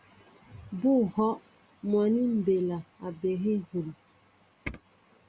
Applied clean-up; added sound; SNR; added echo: none; none; none; none.